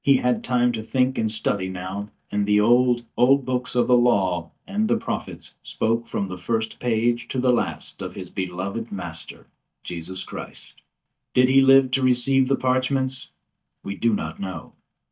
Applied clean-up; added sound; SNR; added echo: neural mask model DeepFilterNet 3.